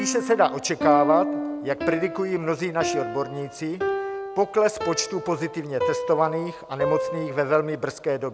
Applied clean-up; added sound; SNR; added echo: none; Piano; 5 dB; none.